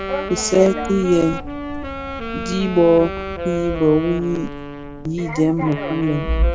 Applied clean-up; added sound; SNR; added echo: none; Sliding door + Wind instrument, woodwind instrument; 5 dB; none.